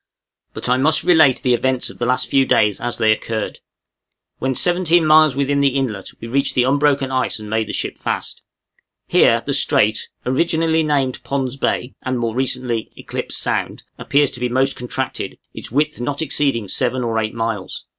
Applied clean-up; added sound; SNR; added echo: none; none; none; none.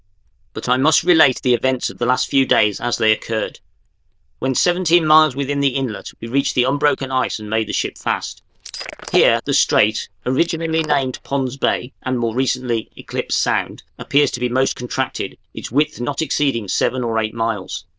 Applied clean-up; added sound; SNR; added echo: neural diffusion model UNIVERSE++.